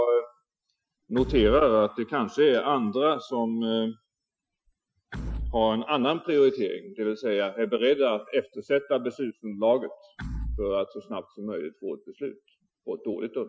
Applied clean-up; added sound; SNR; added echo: classical method Wiener filter.